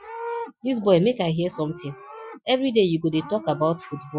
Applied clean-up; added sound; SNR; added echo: classical method Wiener filter.